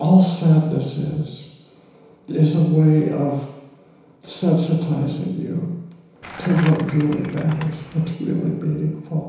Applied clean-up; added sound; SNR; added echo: none; Skateboard; 15 dB; reverberation time 1.0 s.